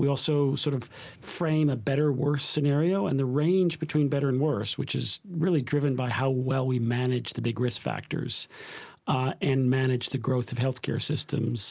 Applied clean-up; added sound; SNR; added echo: none; none; none; none.